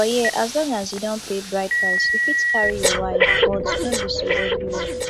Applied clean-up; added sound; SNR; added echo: none; Telephone + Breathing; -3 dB; none.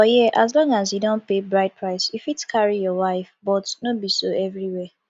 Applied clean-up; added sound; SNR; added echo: none; none; none; none.